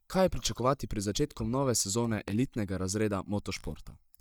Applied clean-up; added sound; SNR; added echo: neural mask model DeepFilterNet 3.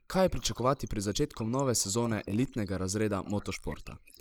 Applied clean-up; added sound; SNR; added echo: neural mask model Resemble Enhance denoiser.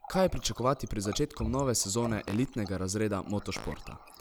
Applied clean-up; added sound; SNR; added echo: none; Fart + Water tap, faucet; 14 dB; none.